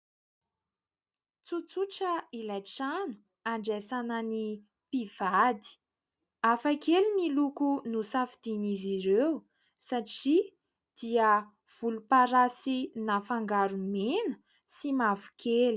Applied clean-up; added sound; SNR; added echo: none; none; none; none.